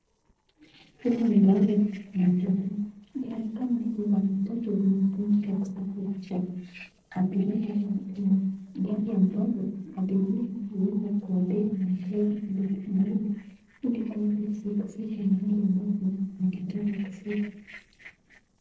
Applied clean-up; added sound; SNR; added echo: neural separator model SepFormer DNS4.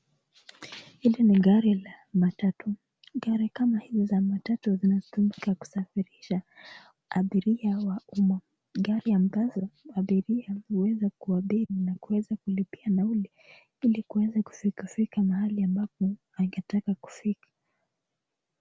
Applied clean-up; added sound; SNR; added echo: none; none; none; none.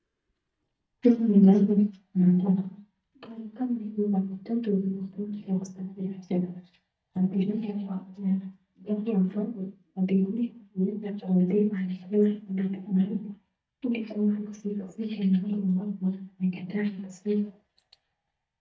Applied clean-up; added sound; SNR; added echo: neural mask model DeepFilterNet 3.